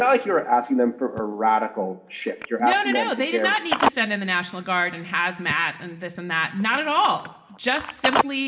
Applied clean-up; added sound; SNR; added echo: none; Telephone; 8 dB; reverberation time 0.7 s.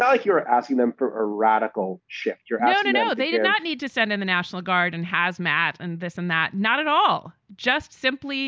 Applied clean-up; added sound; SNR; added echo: none; none; none; none.